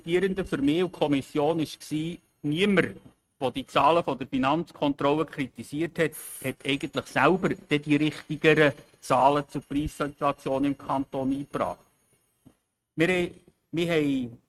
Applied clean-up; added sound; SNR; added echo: neural mask model RNNoise.